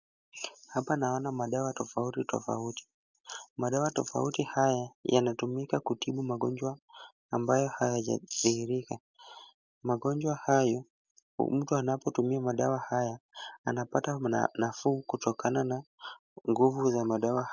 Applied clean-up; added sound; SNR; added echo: none; none; none; none.